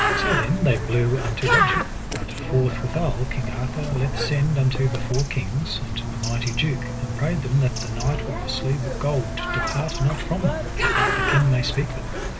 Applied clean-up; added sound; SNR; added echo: none; Bird; 1 dB; none.